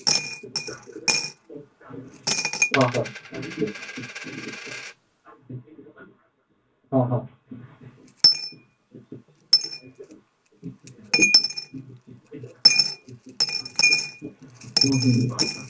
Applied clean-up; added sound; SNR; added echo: none; Coin (dropping); -5 dB; reverberation time 0.2 s.